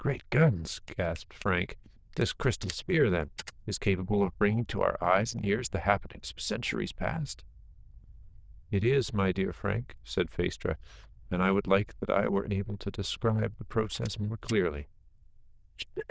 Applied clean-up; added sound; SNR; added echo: neural diffusion model UNIVERSE++.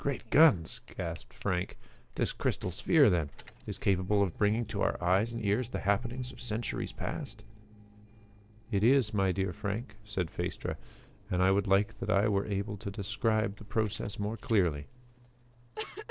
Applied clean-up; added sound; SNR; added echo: neural separator model SepFormer DNS4.